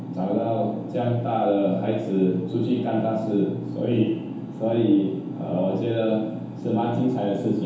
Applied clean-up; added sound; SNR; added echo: none; none; none; reverberation time 0.8 s.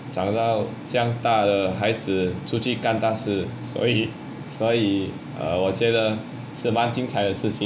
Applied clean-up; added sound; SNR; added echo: none; none; none; none.